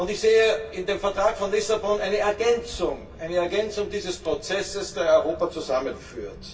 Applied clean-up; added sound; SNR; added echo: none; Drip / Water; 19 dB; reverberation time 0.2 s.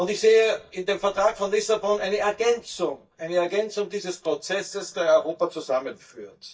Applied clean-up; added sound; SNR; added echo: neural mask model DeepFilterNet 3.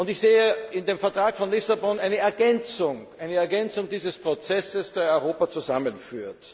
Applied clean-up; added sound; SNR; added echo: none; none; none; none.